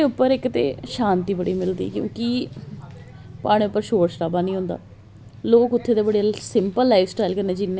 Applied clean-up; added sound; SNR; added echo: none; none; none; none.